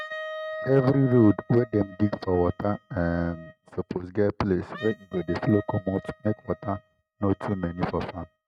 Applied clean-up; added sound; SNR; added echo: neural mask model RNNoise.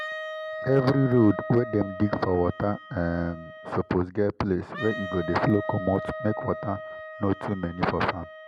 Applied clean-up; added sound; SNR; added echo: none; Wind instrument, woodwind instrument; 11 dB; none.